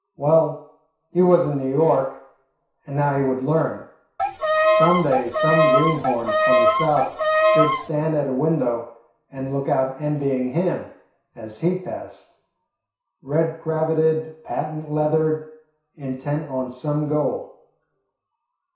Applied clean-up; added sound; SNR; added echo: none; Bowed string instrument; -4 dB; reverberation time 0.6 s.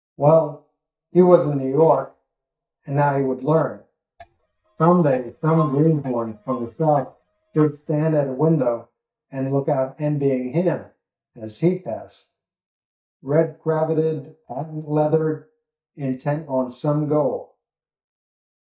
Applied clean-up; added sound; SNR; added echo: neural mask model DeepFilterNet 3.